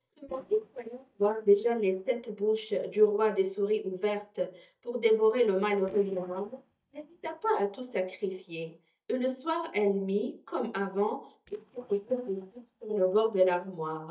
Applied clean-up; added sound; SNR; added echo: neural mask model DeepFilterNet 3.